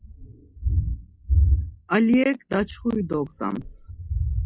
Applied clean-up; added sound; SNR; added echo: classical method log-MMSE.